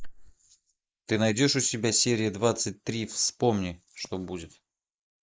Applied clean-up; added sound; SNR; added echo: neural mask model Resemble Enhance denoiser.